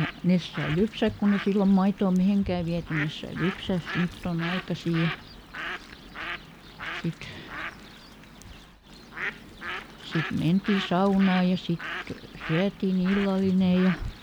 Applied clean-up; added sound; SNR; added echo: none; Bird; 11 dB; none.